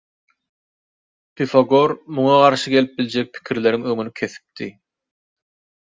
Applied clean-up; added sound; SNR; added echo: none; none; none; none.